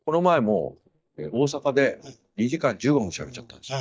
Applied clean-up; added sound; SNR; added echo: neural mask model DeepFilterNet 3.